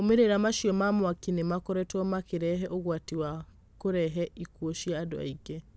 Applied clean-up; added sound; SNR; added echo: none; none; none; none.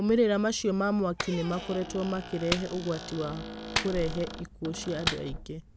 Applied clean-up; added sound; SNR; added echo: none; Clapping + Squeak; 8 dB; none.